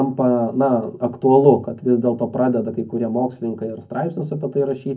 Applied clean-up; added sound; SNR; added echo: none; none; none; reverberation time 0.3 s.